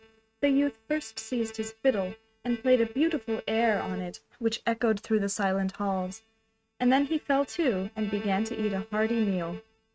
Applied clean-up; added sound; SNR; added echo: neural mask model RNNoise.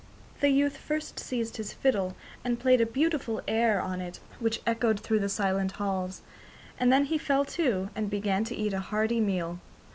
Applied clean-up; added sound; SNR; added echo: none; none; none; none.